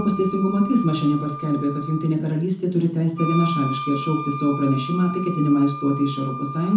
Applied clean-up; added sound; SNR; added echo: none; Wind instrument, woodwind instrument; 10 dB; reverberation time 0.7 s.